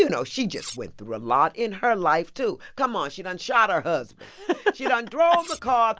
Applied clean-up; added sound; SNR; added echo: none; Cutlery, silverware; 18 dB; none.